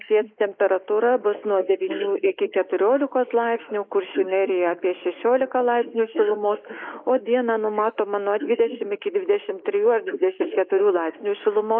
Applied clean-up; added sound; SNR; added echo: neural mask model Resemble Enhance denoiser.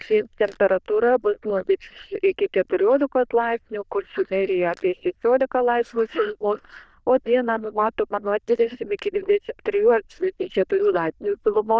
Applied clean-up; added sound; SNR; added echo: neural diffusion model UNIVERSE++.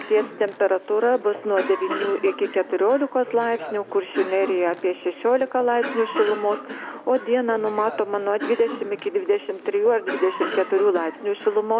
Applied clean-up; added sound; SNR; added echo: none; Cough; 12 dB; none.